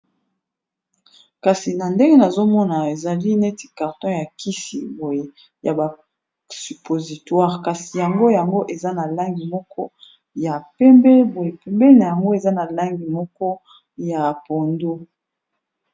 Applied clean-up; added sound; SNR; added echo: none; none; none; none.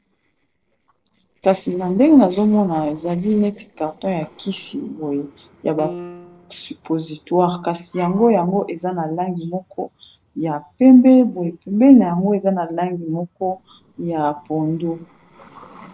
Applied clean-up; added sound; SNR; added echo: neural separator model SepFormer DNS4.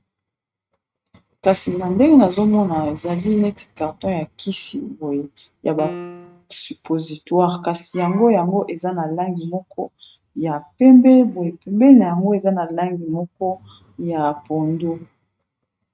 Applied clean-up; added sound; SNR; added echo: neural mask model RNNoise.